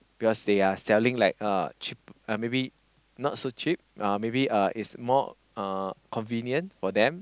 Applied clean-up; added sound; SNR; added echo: none; none; none; none.